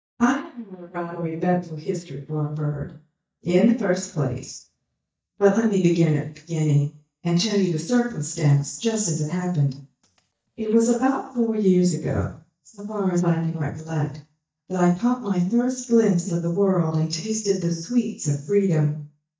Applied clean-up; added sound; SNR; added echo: neural mask model DeepFilterNet 3.